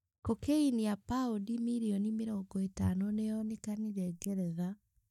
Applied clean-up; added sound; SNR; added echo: neural mask model DeepFilterNet 3.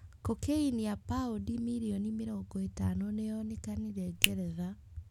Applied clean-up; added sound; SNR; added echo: none; Finger snapping; -1 dB; none.